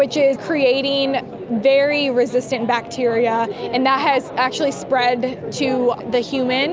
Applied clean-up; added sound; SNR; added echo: none; none; none; none.